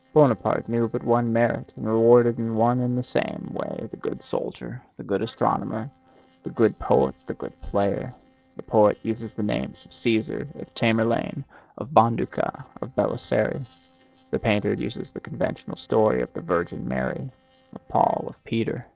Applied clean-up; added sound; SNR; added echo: neural separator model SepFormer DNS4.